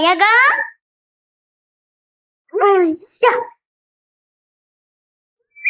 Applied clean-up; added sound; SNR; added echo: neural mask model Resemble Enhance denoiser.